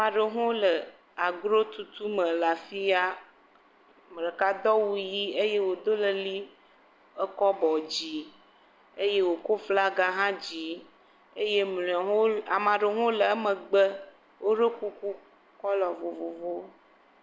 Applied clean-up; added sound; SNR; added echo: none; none; none; none.